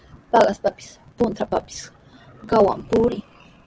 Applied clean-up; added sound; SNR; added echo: none; none; none; none.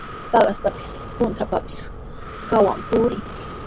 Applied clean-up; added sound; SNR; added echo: none; Breathing; 11 dB; none.